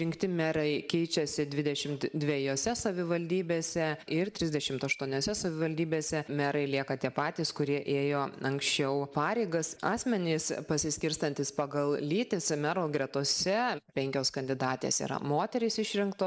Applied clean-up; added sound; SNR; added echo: neural mask model Resemble Enhance denoiser.